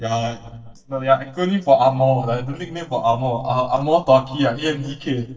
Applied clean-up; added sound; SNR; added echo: neural mask model DeepFilterNet 3.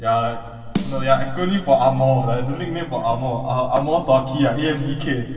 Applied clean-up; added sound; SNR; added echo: none; Snare drum; 13 dB; reverberation time 2.3 s.